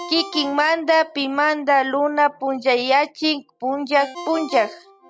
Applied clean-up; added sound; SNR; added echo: none; Ringtone; 18 dB; none.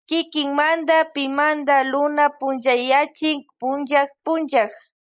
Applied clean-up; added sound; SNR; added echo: neural mask model Resemble Enhance denoiser.